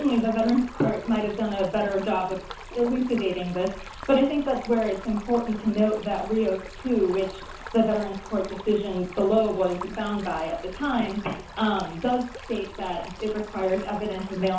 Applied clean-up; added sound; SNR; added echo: none; Stream; 15 dB; reverberation time 0.9 s.